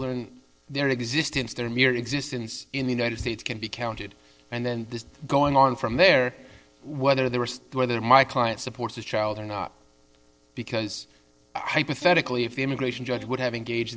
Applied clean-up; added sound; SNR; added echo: neural separator model SepFormer DNS4.